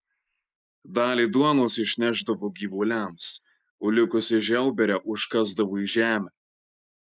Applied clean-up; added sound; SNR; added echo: neural mask model Resemble Enhance denoiser.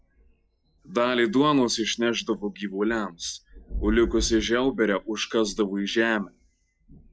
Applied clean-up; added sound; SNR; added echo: classical method log-MMSE.